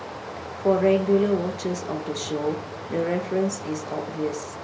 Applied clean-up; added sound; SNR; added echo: none; Stream; 10 dB; none.